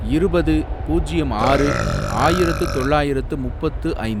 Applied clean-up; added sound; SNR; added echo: none; Aircraft + Burping, eructation; 3 dB; none.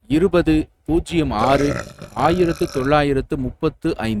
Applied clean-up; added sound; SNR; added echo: neural mask model RNNoise.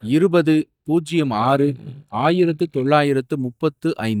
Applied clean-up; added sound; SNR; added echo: neural mask model DeepFilterNet 3.